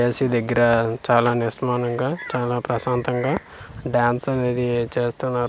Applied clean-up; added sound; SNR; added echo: none; none; none; none.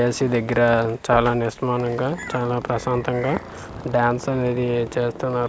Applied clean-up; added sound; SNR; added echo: none; Knock / Wood + Squeak; 16 dB; none.